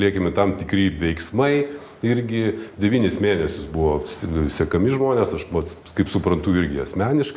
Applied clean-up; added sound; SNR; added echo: none; none; none; none.